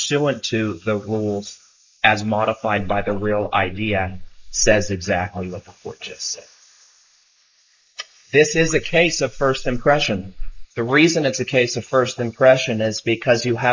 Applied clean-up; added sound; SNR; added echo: neural mask model Resemble Enhance denoiser.